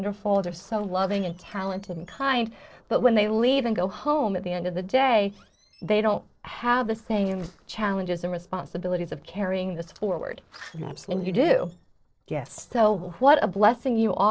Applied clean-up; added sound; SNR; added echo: neural separator model SepFormer DNS4.